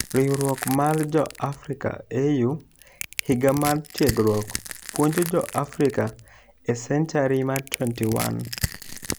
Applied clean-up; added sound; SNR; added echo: none; Crushing; 11 dB; none.